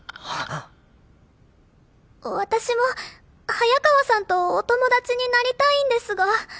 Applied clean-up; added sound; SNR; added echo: none; none; none; none.